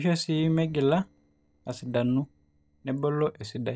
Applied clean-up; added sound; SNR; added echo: neural separator model SepFormer DNS4.